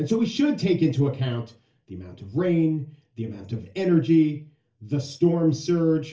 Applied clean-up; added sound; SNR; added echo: none; none; none; reverberation time 0.3 s.